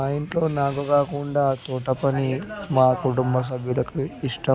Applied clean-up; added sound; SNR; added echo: none; none; none; none.